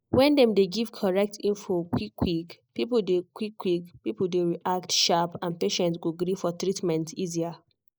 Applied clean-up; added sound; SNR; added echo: neural mask model Resemble Enhance denoiser.